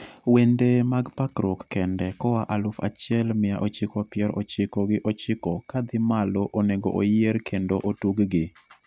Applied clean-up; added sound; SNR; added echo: none; none; none; none.